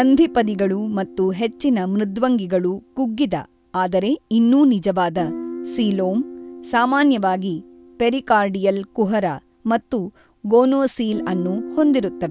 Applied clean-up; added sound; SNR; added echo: none; Guitar; 16 dB; none.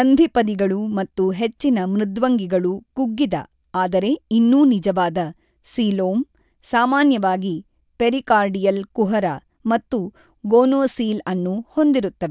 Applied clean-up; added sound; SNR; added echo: none; none; none; none.